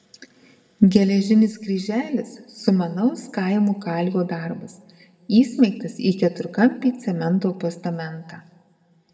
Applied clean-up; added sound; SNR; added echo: none; none; none; reverberation time 1.0 s.